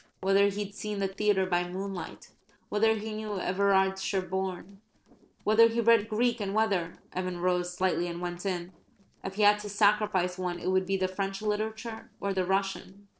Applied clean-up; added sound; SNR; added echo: neural separator model SepFormer DNS4.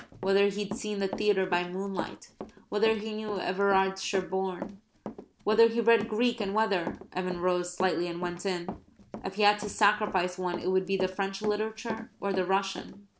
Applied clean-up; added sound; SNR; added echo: none; Run; 13 dB; none.